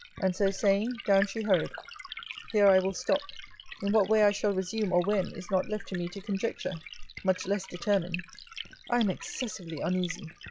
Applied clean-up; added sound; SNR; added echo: classical method log-MMSE.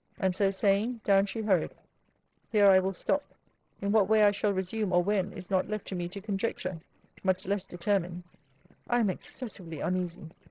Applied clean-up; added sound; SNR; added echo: neural separator model SepFormer DNS4.